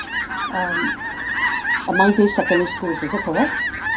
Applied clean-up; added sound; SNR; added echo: none; Fowl; 2 dB; reverberation time 0.3 s.